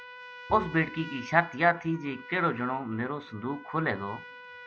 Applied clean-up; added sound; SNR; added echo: none; Bowed string instrument + Trumpet; 15 dB; none.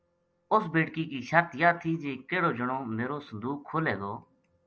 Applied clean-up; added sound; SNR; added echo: none; none; none; none.